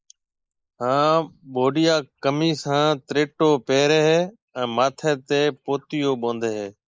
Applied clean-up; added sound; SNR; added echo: neural mask model Resemble Enhance denoiser.